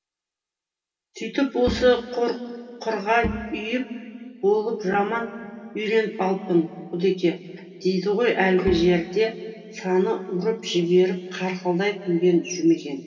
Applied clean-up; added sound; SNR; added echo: none; Bowed string instrument; 11 dB; reverberation time 2.5 s.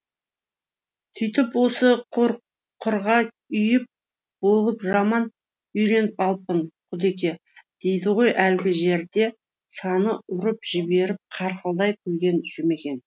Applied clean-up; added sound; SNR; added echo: none; none; none; none.